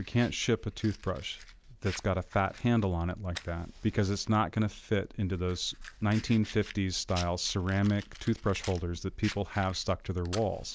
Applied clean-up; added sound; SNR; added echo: none; Fire; 19 dB; none.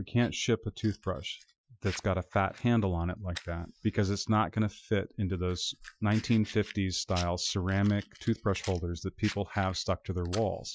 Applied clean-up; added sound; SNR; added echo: classical method Wiener filter.